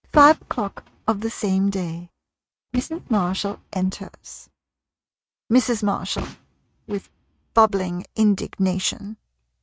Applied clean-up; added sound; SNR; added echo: neural mask model RNNoise.